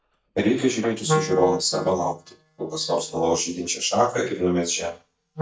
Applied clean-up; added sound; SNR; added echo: neural mask model DeepFilterNet 3.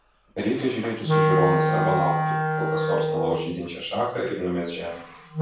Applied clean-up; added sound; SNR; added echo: none; Wind instrument, woodwind instrument; -2 dB; reverberation time 0.6 s.